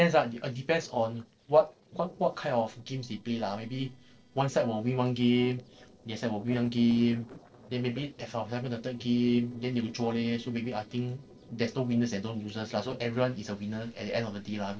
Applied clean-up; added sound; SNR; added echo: neural separator model SepFormer DNS4.